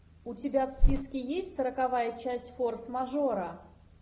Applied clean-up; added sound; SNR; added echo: none; Bird; -1 dB; none.